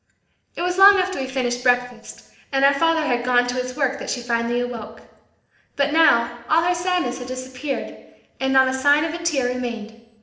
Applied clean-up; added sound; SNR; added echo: neural separator model SepFormer DNS4.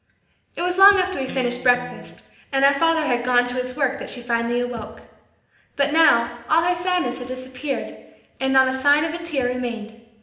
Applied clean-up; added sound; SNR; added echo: none; Electric guitar; 15 dB; reverberation time 0.8 s.